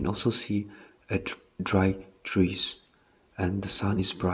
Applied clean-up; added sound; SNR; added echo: none; none; none; none.